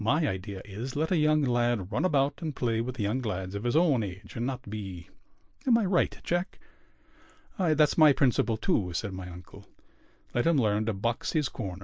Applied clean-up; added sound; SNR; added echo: none; none; none; none.